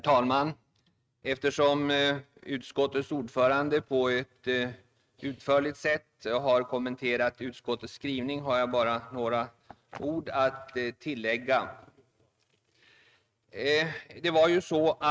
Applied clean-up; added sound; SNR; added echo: neural mask model RNNoise.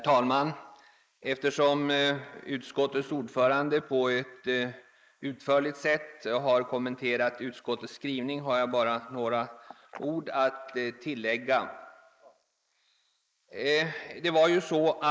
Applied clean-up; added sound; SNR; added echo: neural mask model Resemble Enhance denoiser.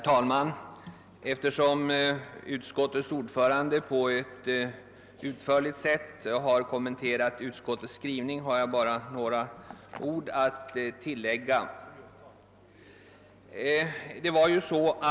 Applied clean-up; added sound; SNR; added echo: none; none; none; none.